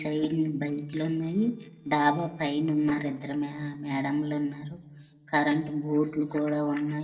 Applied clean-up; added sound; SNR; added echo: neural separator model SepFormer DNS4.